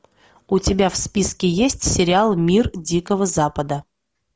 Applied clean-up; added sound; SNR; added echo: none; none; none; none.